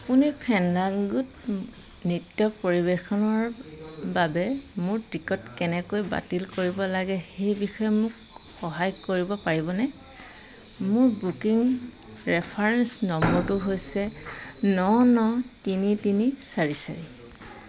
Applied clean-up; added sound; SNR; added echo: none; none; none; none.